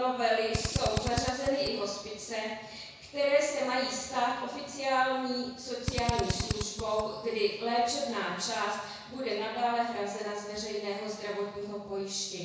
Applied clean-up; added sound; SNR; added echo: none; Drill; 3 dB; reverberation time 1.0 s.